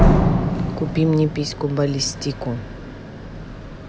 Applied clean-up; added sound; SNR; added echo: none; Slam; -2 dB; none.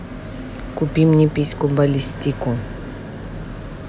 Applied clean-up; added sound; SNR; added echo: none; none; none; none.